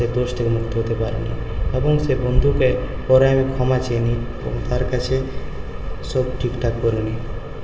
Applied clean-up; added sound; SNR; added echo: none; none; none; reverberation time 2.6 s.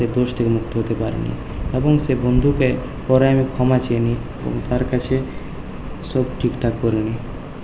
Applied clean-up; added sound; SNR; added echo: none; none; none; none.